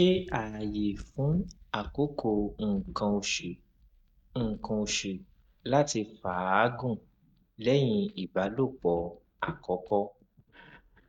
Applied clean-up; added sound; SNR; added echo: neural mask model DeepFilterNet 3.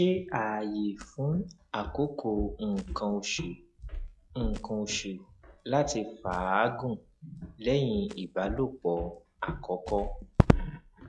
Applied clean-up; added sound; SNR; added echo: classical method log-MMSE.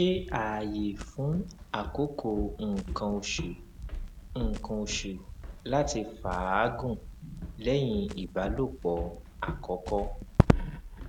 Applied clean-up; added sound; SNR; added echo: none; Crackle + Walk, footsteps; 2 dB; none.